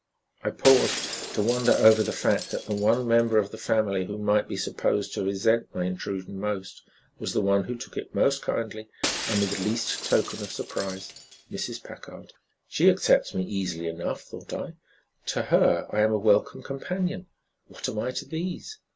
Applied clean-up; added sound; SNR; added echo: none; Shatter; 10 dB; none.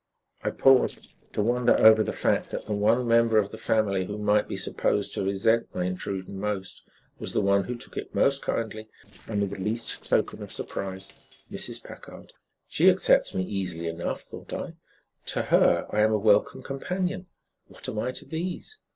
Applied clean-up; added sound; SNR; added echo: neural separator model SepFormer DNS4.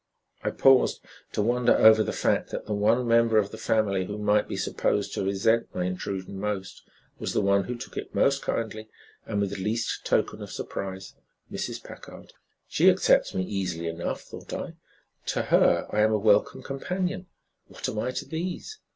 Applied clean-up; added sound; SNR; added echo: none; none; none; none.